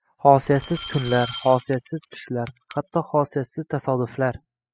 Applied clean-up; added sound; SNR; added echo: classical method spectral subtraction.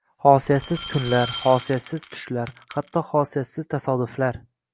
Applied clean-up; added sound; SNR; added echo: none; Glass; 14 dB; none.